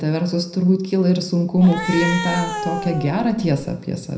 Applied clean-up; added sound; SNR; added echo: none; Cat; 8 dB; reverberation time 0.5 s.